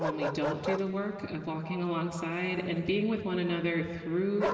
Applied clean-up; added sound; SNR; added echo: none; Bark; 8 dB; reverberation time 2.5 s.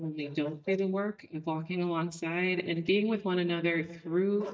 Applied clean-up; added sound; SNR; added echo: neural mask model DeepFilterNet 3.